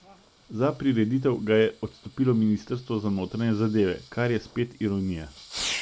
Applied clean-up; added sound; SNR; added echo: none; Fireworks; 15 dB; none.